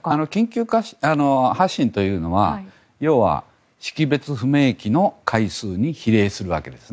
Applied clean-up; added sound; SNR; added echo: none; none; none; none.